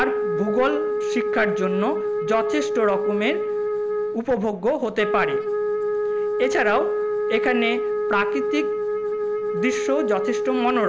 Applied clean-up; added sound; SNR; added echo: none; Wind instrument, woodwind instrument; -1 dB; none.